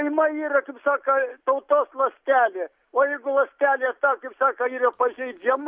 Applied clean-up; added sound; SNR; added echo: none; none; none; none.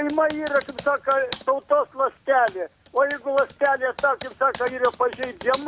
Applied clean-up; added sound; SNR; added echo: none; Computer keyboard; 17 dB; none.